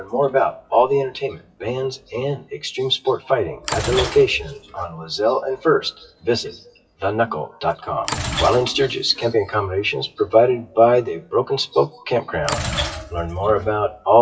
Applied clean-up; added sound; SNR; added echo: classical method WPE with log-MMSE.